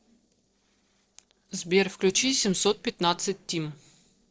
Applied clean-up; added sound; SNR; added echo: neural separator model SepFormer DNS4.